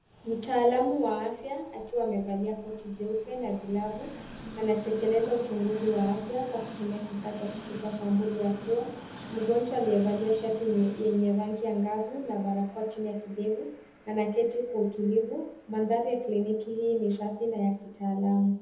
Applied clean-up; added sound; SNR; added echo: none; Train; 17 dB; reverberation time 0.7 s.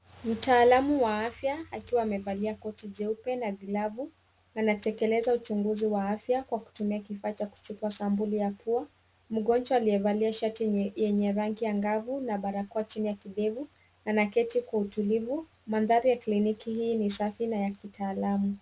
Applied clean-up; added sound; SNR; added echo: none; none; none; none.